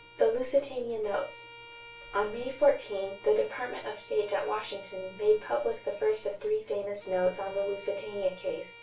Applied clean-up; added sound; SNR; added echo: none; Bowed string instrument; 20 dB; reverberation time 0.2 s.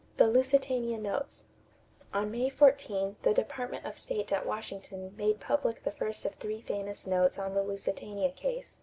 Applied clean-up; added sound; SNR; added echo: none; none; none; none.